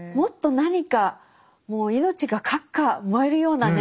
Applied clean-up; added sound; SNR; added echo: none; none; none; none.